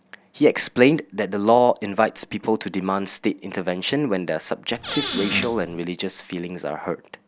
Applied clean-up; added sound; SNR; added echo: none; Squeak / Cupboard open or close; 6 dB; none.